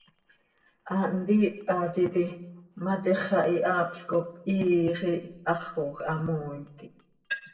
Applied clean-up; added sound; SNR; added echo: neural separator model SepFormer DNS4.